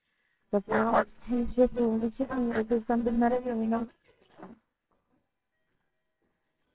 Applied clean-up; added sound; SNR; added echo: neural separator model SepFormer WHAMR!.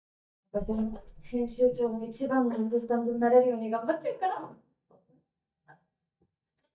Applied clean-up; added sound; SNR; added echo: neural mask model DeepFilterNet 3.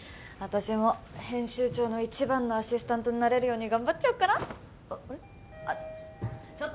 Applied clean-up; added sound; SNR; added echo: none; none; none; none.